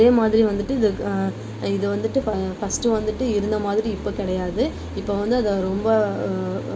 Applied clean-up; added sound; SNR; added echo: none; Bass guitar; 13 dB; none.